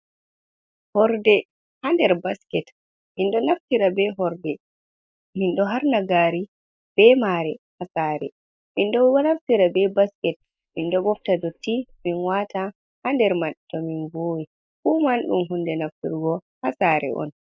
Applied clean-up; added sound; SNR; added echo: neural mask model Resemble Enhance denoiser.